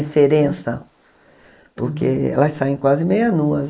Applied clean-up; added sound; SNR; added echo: neural mask model Resemble Enhance denoiser.